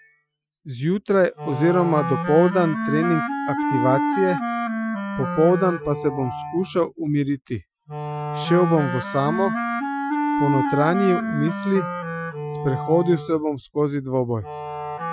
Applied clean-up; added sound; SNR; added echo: classical method Wiener filter.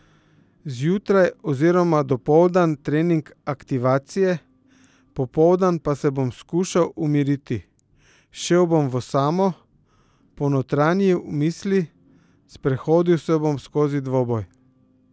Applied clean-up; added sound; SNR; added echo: none; none; none; none.